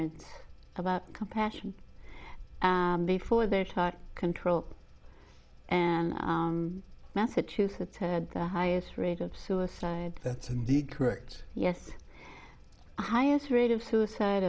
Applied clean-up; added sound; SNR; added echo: none; Bird vocalization, bird call, bird song; 15 dB; none.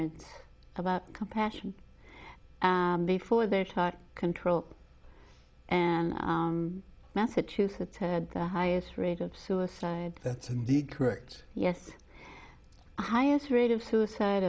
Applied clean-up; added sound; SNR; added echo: none; none; none; none.